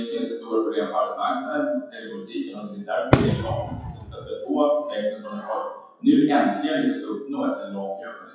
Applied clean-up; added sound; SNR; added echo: classical method WPE with log-MMSE.